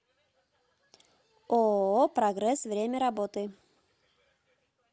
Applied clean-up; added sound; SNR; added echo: none; none; none; none.